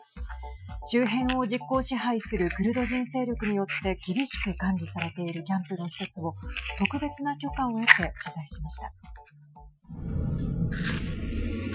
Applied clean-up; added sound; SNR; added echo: classical method Wiener filter.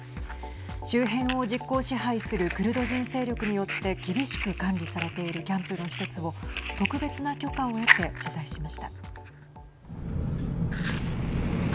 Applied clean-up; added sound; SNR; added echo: none; Fire; 6 dB; none.